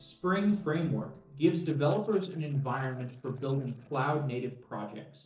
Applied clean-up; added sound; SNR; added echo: neural separator model SepFormer DNS4.